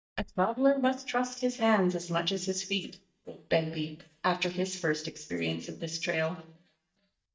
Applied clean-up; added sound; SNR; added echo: neural mask model DeepFilterNet 3.